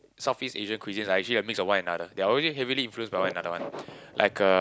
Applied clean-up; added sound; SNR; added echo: none; none; none; none.